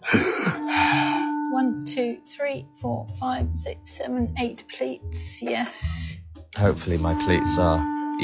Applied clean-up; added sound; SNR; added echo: classical method log-MMSE.